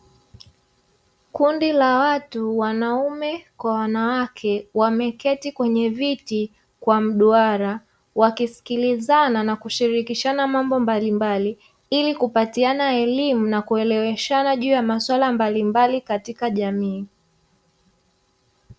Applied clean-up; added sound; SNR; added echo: none; none; none; none.